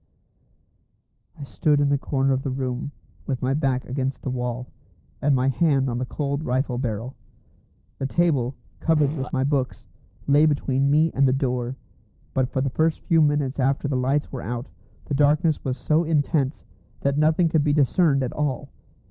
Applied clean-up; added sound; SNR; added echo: neural separator model SepFormer DNS4.